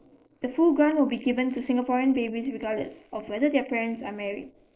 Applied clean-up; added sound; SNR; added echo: neural mask model Resemble Enhance denoiser.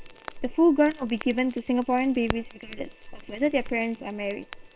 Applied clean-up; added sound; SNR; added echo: neural separator model SepFormer WHAM!.